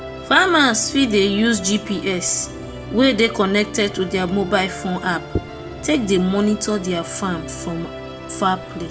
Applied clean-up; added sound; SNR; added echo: none; Musical instrument; 12 dB; reverberation time 0.3 s.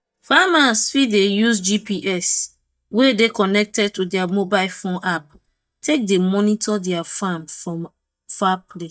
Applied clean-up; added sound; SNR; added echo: neural mask model DeepFilterNet 3.